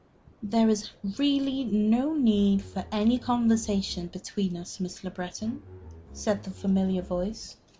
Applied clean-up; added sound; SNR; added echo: none; Bowed string instrument; 18 dB; none.